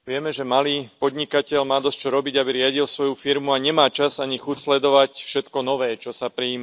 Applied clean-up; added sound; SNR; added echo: none; none; none; none.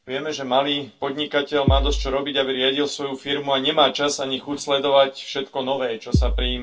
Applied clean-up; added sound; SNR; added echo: none; Bass drum; -2 dB; reverberation time 0.2 s.